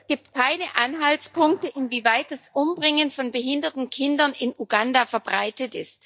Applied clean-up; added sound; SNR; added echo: neural mask model DeepFilterNet 3.